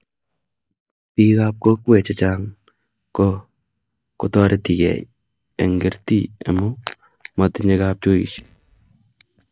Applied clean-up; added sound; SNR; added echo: neural mask model DeepFilterNet 3.